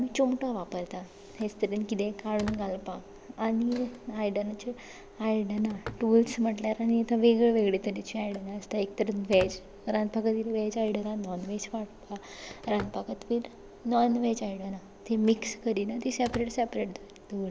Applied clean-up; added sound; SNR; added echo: none; Telephone; 20 dB; none.